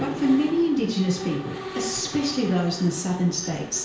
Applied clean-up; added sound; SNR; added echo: none; Mechanisms; 11 dB; reverberation time 0.5 s.